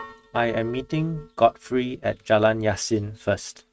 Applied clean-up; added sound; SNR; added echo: neural mask model RNNoise.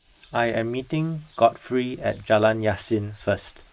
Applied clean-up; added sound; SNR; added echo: neural mask model Resemble Enhance denoiser.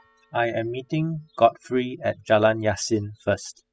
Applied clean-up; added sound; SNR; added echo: classical method spectral subtraction.